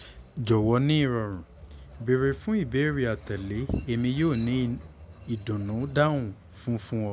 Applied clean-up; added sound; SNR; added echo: none; Train; 18 dB; none.